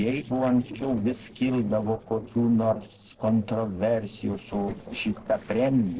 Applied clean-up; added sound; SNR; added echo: neural separator model SepFormer DNS4.